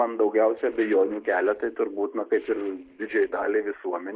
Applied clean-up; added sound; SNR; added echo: neural separator model SepFormer DNS4.